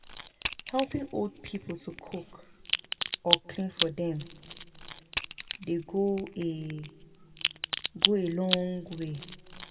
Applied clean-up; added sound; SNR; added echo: none; Crack; 1 dB; reverberation time 1.3 s.